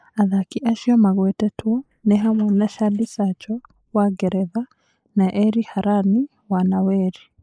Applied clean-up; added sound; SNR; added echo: neural mask model Resemble Enhance denoiser.